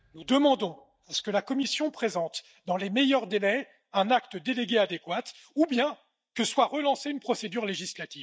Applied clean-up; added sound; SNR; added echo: neural mask model DeepFilterNet 3.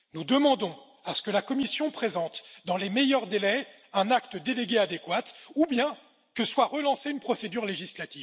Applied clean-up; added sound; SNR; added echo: none; none; none; none.